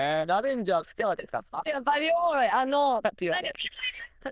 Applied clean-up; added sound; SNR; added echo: neural diffusion model UNIVERSE++.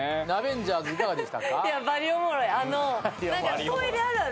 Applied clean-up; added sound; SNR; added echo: none; none; none; none.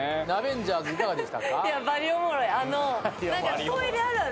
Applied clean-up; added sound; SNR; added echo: none; Train; 16 dB; none.